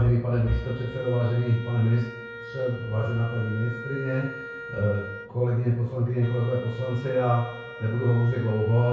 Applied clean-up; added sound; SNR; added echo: none; Wind instrument, woodwind instrument; 14 dB; reverberation time 0.6 s.